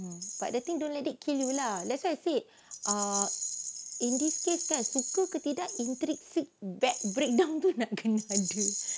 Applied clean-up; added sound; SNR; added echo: none; Rattle; 5 dB; none.